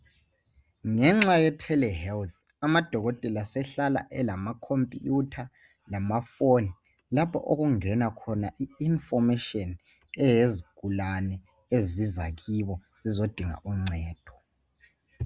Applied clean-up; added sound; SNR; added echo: none; none; none; none.